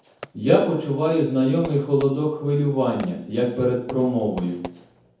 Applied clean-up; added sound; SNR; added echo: none; Fireworks; 20 dB; reverberation time 0.7 s.